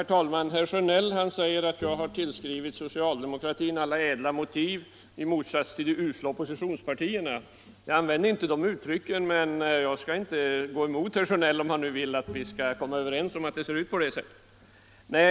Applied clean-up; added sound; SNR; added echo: none; Bowed string instrument; 20 dB; none.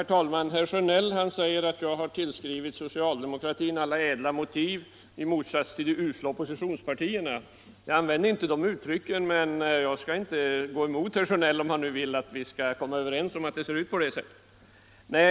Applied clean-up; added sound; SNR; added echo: none; none; none; none.